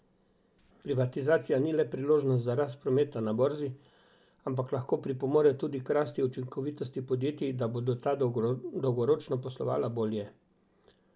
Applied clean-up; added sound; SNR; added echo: none; none; none; none.